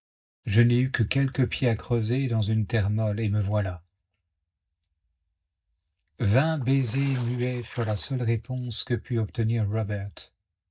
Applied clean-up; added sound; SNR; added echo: neural mask model DeepFilterNet 3.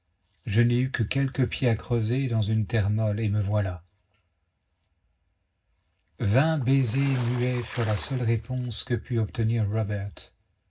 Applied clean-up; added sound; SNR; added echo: none; Water / Splash, splatter; 16 dB; reverberation time 0.4 s.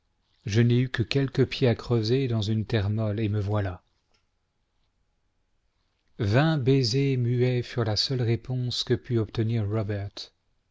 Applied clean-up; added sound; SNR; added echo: none; none; none; none.